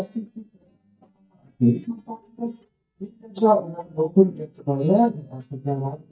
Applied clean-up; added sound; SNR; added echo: neural mask model DeepFilterNet 3.